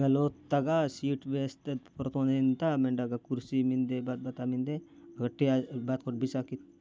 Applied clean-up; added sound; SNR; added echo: none; none; none; none.